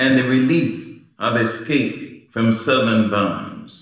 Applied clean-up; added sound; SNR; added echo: none; none; none; reverberation time 0.9 s.